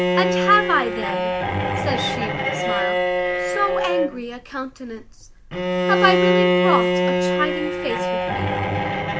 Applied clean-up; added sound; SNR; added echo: none; Bowed string instrument; -4 dB; none.